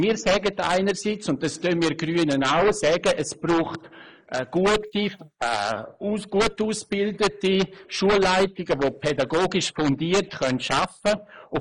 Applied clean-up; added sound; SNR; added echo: neural mask model Resemble Enhance denoiser.